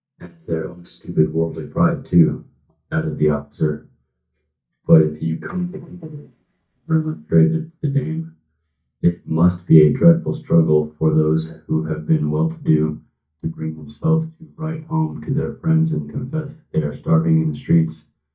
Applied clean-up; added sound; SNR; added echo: neural mask model DeepFilterNet 3.